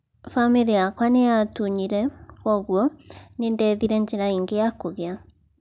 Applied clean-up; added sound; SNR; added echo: none; none; none; none.